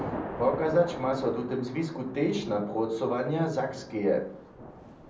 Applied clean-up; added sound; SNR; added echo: none; Thunder / Rain; 11 dB; reverberation time 0.6 s.